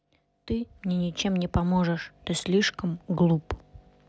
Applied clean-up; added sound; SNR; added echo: none; none; none; none.